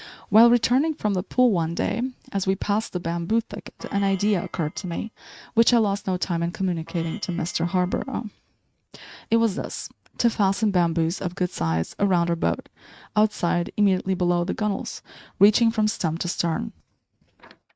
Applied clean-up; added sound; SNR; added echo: neural mask model RNNoise.